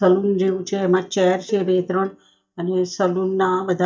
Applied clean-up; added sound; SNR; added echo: neural mask model DeepFilterNet 3.